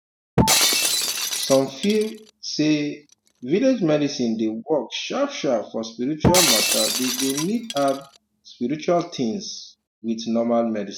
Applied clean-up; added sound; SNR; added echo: none; Shatter; 1 dB; none.